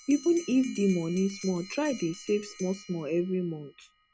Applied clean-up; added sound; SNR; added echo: none; Bell; 18 dB; none.